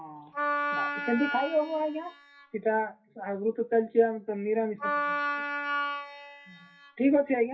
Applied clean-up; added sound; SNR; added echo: classical method WPE with log-MMSE.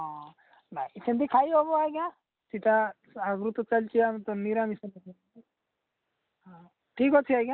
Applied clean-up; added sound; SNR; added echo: none; none; none; none.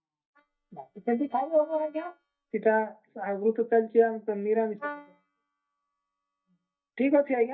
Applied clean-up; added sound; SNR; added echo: neural mask model DeepFilterNet 3.